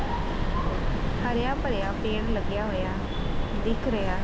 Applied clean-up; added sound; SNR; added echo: none; Train; -4 dB; none.